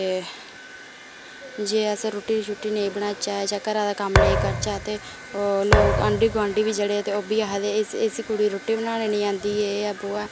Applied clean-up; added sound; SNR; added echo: none; Thump, thud; -2 dB; none.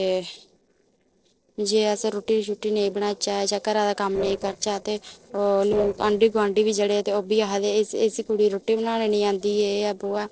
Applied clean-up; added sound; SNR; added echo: neural separator model SepFormer DNS4.